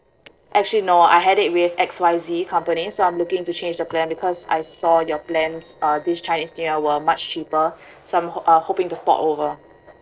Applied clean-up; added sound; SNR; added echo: neural separator model SepFormer DNS4.